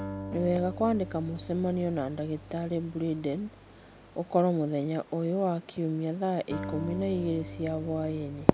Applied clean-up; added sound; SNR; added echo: none; Acoustic guitar; 13 dB; none.